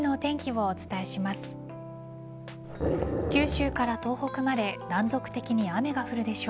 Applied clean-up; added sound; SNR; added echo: none; Growling; 1 dB; none.